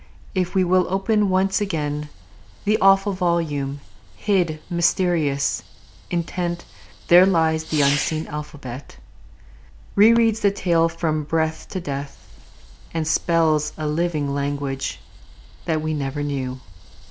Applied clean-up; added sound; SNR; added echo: none; Fireworks; 19 dB; none.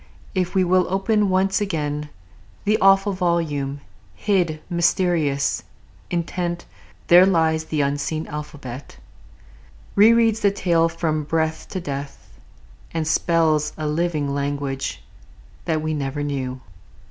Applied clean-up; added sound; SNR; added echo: none; none; none; none.